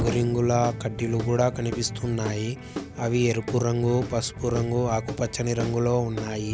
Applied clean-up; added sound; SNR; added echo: none; Explosion + Guitar / Drum; 9 dB; none.